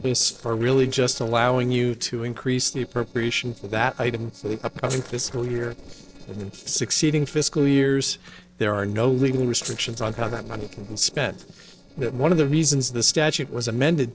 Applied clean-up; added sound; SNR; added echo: neural separator model SepFormer DNS4.